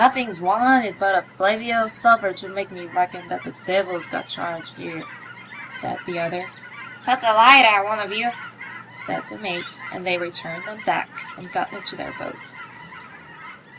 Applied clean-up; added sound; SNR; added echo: none; Chirp, tweet / Fowl; 16 dB; none.